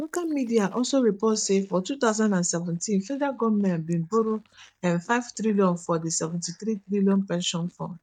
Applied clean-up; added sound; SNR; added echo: neural mask model DeepFilterNet 3.